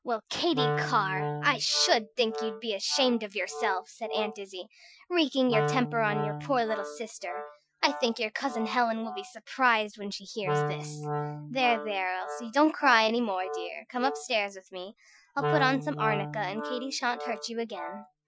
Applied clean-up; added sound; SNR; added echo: classical method Wiener filter.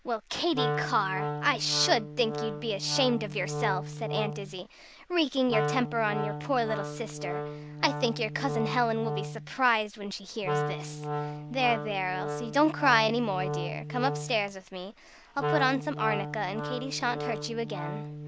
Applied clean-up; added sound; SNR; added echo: none; Wind instrument, woodwind instrument; 5 dB; none.